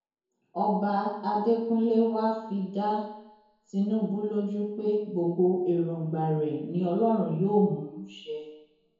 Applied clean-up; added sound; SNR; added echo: none; none; none; reverberation time 0.9 s.